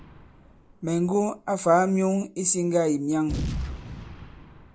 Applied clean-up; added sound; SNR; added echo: none; Boom; 12 dB; none.